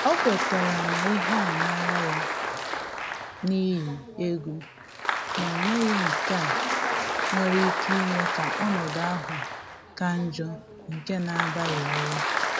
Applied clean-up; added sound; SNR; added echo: none; Applause; -1 dB; none.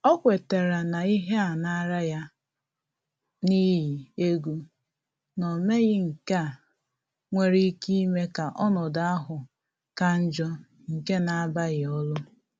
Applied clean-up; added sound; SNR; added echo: none; none; none; none.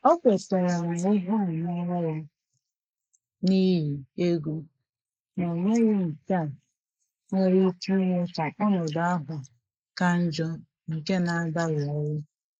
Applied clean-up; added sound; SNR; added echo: neural mask model Resemble Enhance denoiser.